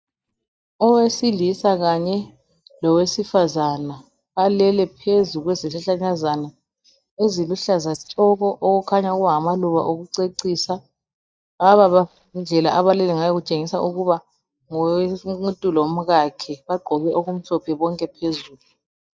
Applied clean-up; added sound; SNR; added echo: neural mask model DeepFilterNet 3.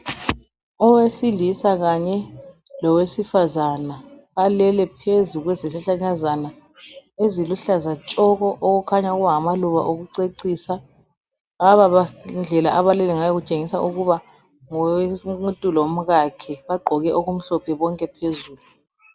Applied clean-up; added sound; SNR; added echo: none; none; none; none.